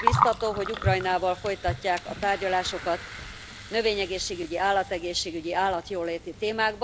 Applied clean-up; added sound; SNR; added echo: none; Gurgling; 5 dB; none.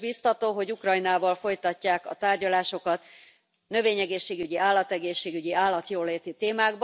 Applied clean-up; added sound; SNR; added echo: none; none; none; none.